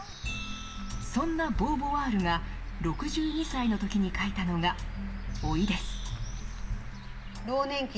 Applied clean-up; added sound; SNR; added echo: none; Bird; 12 dB; reverberation time 2.0 s.